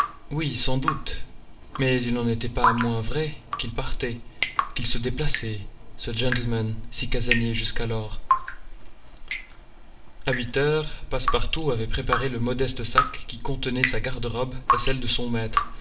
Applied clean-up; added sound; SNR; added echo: none; Drip; 6 dB; reverberation time 0.5 s.